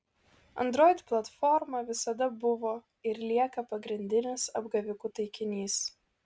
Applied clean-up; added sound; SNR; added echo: none; none; none; none.